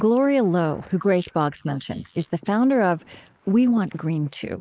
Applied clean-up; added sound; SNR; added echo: neural mask model Resemble Enhance denoiser.